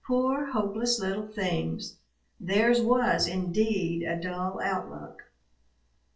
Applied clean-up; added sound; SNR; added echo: neural separator model SepFormer DNS4.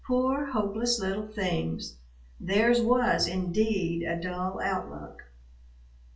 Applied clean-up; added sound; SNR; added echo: none; Bowed string instrument; 18 dB; reverberation time 0.3 s.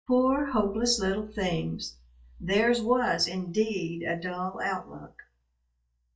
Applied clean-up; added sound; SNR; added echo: neural mask model DeepFilterNet 3.